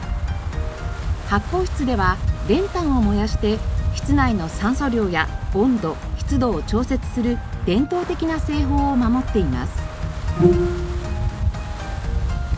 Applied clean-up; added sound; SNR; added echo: none; Wind + Bowed string instrument; 1 dB; none.